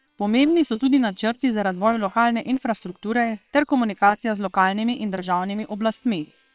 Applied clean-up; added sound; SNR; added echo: neural separator model SepFormer WHAM!.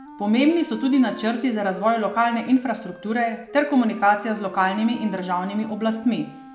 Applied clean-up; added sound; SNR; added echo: none; Wind instrument, woodwind instrument; 17 dB; none.